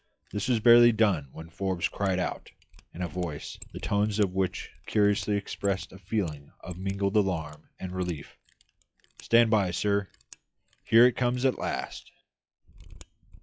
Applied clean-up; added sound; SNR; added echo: classical method log-MMSE.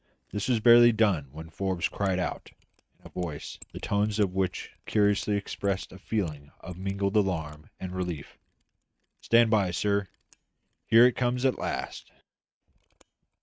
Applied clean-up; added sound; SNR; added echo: neural mask model RNNoise.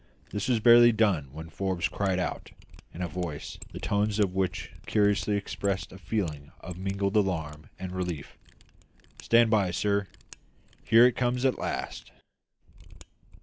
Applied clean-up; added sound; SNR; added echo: none; Mechanisms; 19 dB; none.